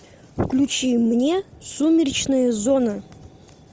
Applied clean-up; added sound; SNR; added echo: none; none; none; none.